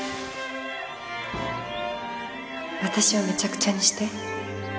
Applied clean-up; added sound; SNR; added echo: none; Bird; 18 dB; none.